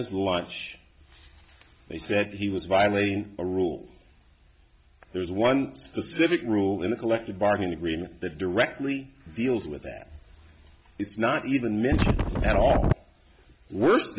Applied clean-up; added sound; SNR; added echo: none; Wind; -4 dB; none.